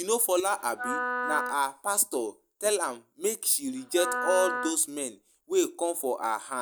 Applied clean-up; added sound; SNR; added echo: none; Wind instrument, woodwind instrument; 6 dB; none.